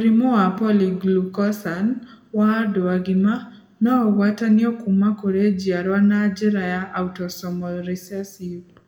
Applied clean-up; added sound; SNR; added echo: none; none; none; reverberation time 0.6 s.